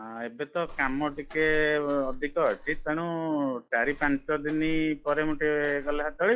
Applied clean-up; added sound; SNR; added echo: classical method log-MMSE.